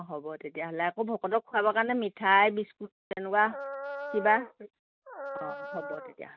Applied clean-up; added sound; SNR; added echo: neural mask model RNNoise.